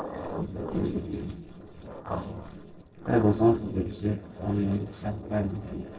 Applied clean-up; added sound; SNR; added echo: neural separator model SepFormer DNS4.